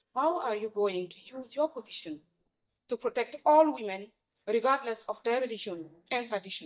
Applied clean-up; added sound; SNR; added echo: neural mask model DeepFilterNet 3.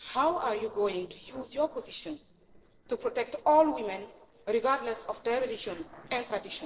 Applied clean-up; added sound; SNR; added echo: neural separator model SepFormer DNS4.